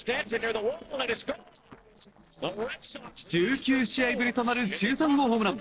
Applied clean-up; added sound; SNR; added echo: neural separator model SepFormer DNS4.